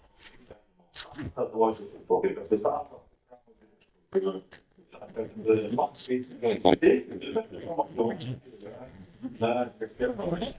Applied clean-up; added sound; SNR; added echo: neural mask model DeepFilterNet 3.